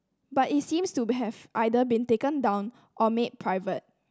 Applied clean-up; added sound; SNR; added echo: none; none; none; none.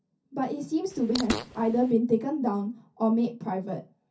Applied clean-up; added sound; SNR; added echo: none; Fart; 8 dB; reverberation time 0.3 s.